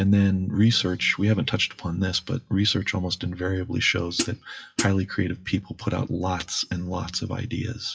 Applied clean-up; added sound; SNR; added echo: classical method WPE with log-MMSE.